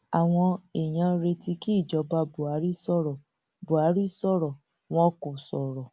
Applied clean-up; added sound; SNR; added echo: none; none; none; none.